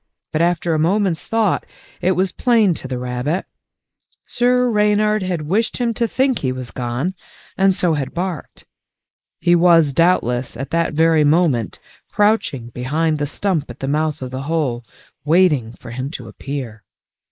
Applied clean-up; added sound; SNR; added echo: neural mask model Resemble Enhance denoiser.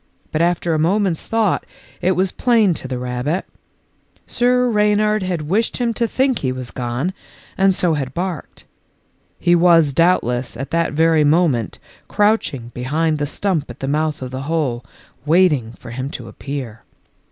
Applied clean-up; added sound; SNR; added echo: none; none; none; none.